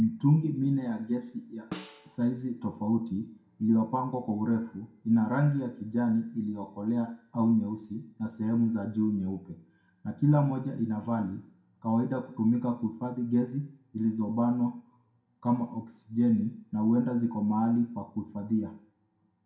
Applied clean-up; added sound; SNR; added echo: none; Snare drum; 18 dB; reverberation time 0.5 s.